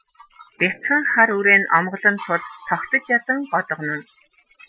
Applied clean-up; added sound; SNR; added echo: classical method Wiener filter.